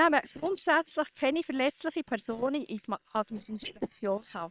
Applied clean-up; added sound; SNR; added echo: neural separator model SepFormer WHAM!.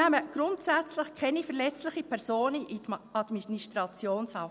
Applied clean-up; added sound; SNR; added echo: none; none; none; none.